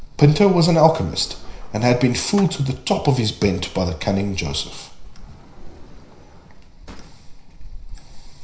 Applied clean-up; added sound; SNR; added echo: none; Sliding door; 14 dB; reverberation time 0.5 s.